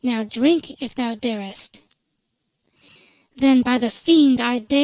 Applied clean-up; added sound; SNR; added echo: none; none; none; none.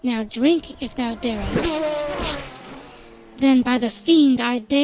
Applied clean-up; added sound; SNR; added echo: none; Race car, auto racing / Accelerating, revving, vroom; 9 dB; none.